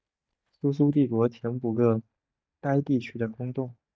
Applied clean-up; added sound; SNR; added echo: neural mask model DeepFilterNet 3.